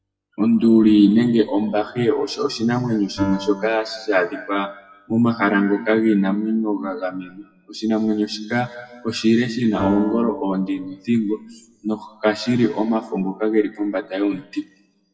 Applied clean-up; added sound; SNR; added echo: classical method WPE with log-MMSE.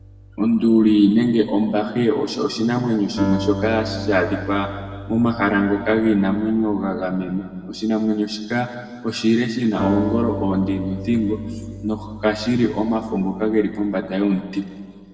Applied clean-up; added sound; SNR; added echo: none; Acoustic guitar; 12 dB; reverberation time 1.7 s.